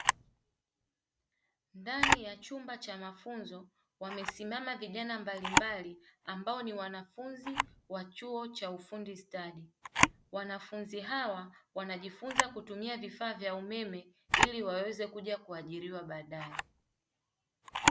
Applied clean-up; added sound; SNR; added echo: none; Camera; -3 dB; none.